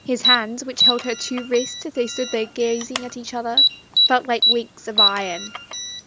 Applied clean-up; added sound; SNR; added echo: none; Alarm; -2 dB; none.